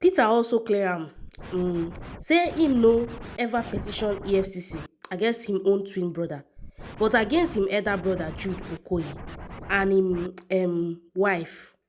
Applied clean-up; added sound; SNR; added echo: none; Scratching (performance technique); 14 dB; none.